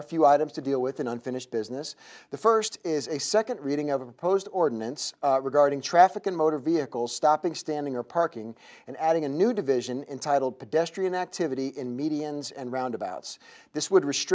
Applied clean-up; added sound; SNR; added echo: none; none; none; none.